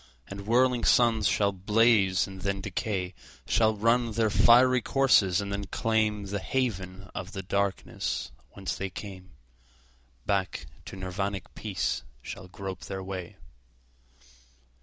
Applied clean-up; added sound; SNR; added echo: none; none; none; none.